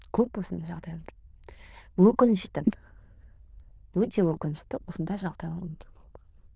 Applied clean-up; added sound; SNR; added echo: neural diffusion model UNIVERSE++.